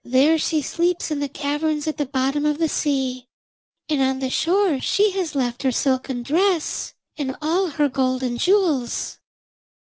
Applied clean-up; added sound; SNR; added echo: none; none; none; none.